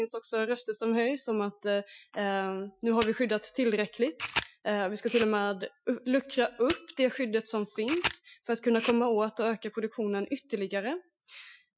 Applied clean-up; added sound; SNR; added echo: classical method Wiener filter.